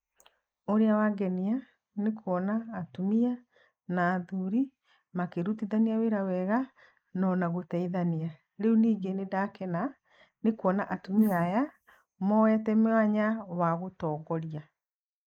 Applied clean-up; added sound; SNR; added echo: neural mask model Resemble Enhance denoiser.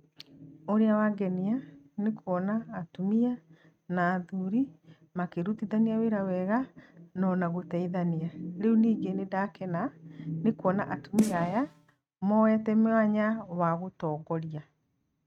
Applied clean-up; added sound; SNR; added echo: neural mask model RNNoise.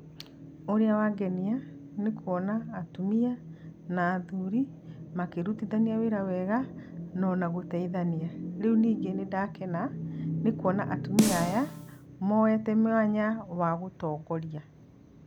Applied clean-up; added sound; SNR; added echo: none; Snare drum; 5 dB; none.